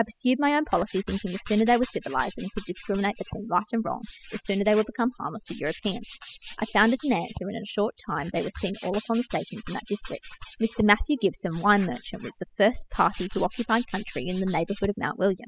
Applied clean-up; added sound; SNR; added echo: classical method spectral subtraction.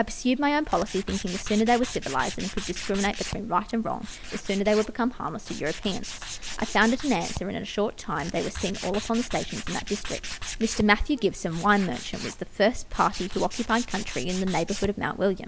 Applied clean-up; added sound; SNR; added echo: none; Tools; 9 dB; none.